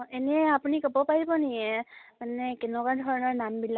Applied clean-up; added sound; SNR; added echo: none; none; none; none.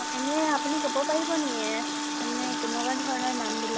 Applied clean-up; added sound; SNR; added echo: none; Wind instrument, woodwind instrument + Water tap, faucet; 0 dB; none.